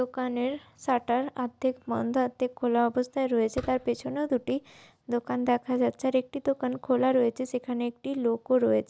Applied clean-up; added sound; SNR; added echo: none; Fireworks; 19 dB; none.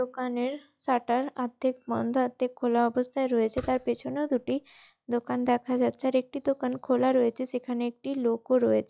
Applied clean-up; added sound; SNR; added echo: classical method log-MMSE.